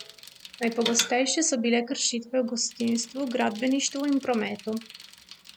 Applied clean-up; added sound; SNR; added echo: none; Bicycle; 13 dB; none.